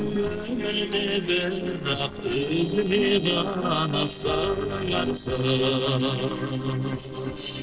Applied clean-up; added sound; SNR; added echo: neural separator model SepFormer DNS4.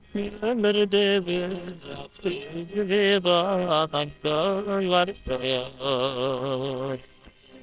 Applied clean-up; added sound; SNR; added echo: neural separator model SepFormer WHAMR!.